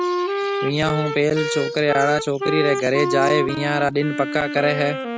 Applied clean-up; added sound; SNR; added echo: none; Wind instrument, woodwind instrument; 4 dB; none.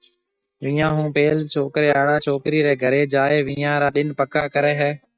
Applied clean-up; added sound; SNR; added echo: neural mask model DeepFilterNet 3.